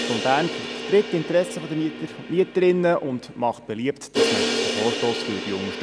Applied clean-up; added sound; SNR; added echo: none; Crash cymbal; 4 dB; none.